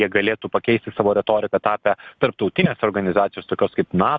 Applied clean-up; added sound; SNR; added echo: none; none; none; none.